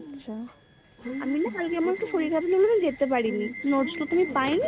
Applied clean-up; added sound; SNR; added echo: none; Subway, metro, underground / Alarm; 12 dB; none.